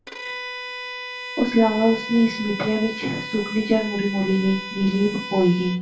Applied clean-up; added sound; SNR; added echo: none; Bowed string instrument; 11 dB; reverberation time 0.3 s.